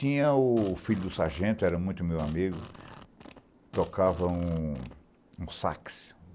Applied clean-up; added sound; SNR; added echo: none; Fart; 18 dB; none.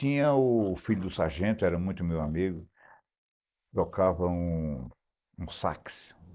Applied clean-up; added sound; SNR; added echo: neural mask model Resemble Enhance denoiser.